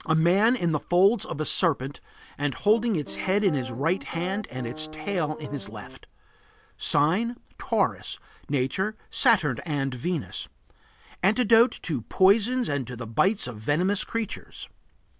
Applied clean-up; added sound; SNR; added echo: none; Piano; 14 dB; none.